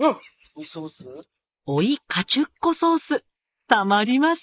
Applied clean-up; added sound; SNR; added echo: neural mask model Resemble Enhance denoiser.